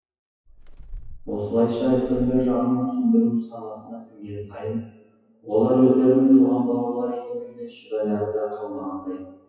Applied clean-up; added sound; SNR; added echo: classical method WPE with log-MMSE.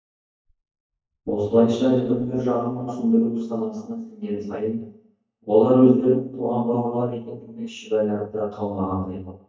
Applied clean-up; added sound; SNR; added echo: neural mask model DeepFilterNet 3.